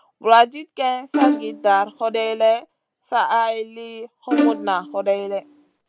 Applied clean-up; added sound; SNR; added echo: none; Bowed string instrument; 3 dB; none.